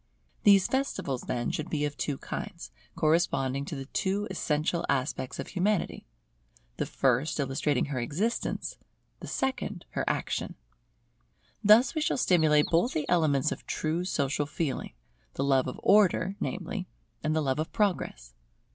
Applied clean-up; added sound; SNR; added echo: none; Bird vocalization, bird call, bird song; 16 dB; none.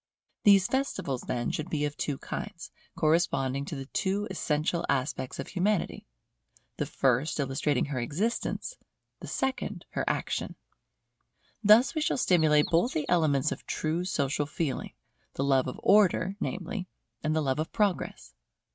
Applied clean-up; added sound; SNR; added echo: neural mask model RNNoise.